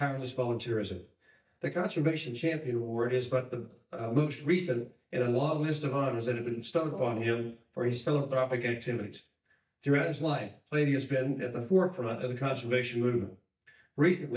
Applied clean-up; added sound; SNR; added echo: neural mask model DeepFilterNet 3.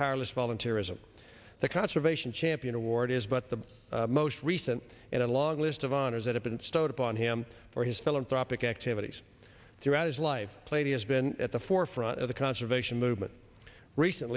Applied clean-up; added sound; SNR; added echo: none; none; none; none.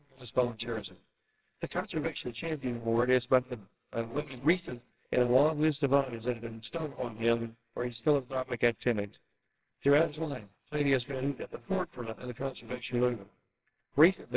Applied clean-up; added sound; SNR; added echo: neural separator model SepFormer WHAMR!.